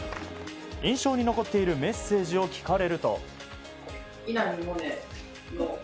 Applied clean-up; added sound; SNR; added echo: none; none; none; none.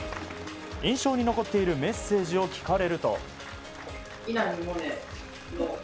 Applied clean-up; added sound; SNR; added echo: none; Engine / Mechanisms + Applause; 17 dB; none.